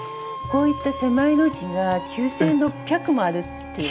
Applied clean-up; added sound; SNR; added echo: none; Wind instrument, woodwind instrument; 16 dB; none.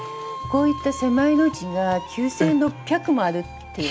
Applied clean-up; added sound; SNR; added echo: none; none; none; none.